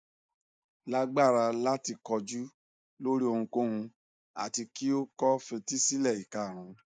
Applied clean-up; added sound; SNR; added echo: neural mask model Resemble Enhance denoiser.